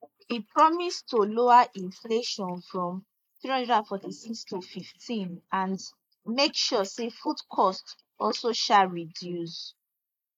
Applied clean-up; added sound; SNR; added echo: neural mask model Resemble Enhance denoiser.